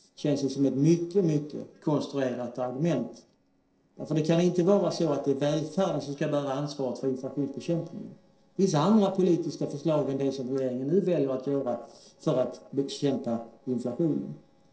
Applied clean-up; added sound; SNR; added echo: neural separator model SepFormer DNS4.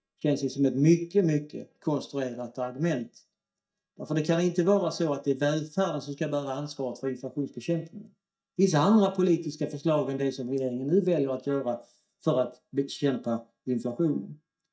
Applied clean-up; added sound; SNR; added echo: neural mask model DeepFilterNet 3.